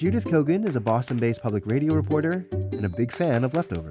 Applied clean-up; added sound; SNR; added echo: none; none; none; none.